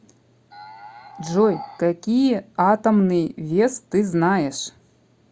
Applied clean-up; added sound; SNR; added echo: none; Animal; 17 dB; none.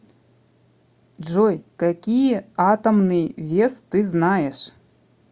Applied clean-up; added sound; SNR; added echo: none; none; none; none.